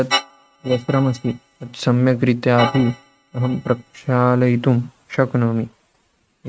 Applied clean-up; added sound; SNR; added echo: neural mask model RNNoise.